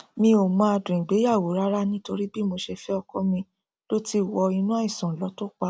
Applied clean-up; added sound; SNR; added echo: none; none; none; none.